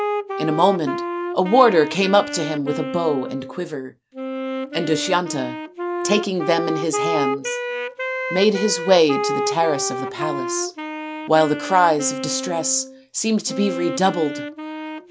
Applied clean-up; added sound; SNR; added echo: none; Wind instrument, woodwind instrument; 6 dB; none.